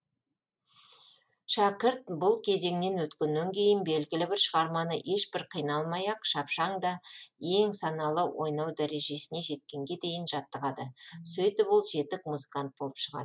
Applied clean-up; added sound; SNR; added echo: none; none; none; none.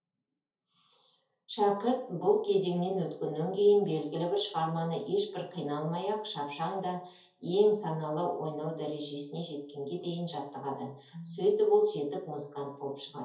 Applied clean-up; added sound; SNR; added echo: none; none; none; reverberation time 0.5 s.